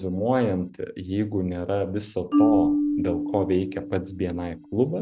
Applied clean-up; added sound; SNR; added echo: none; Marimba, xylophone; 1 dB; none.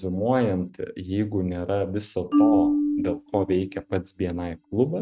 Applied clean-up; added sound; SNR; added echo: neural mask model RNNoise.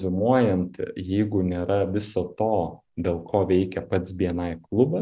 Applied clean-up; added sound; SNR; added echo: none; none; none; none.